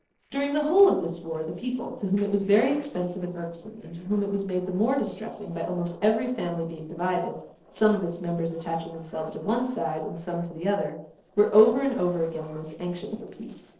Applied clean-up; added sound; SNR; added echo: neural separator model SepFormer DNS4.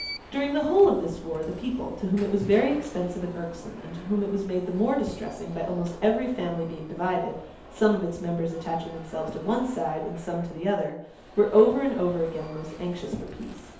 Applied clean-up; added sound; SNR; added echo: none; Alarm; 18 dB; reverberation time 2.2 s.